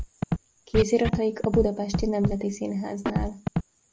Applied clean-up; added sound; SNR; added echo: none; Scratching (performance technique); 3 dB; none.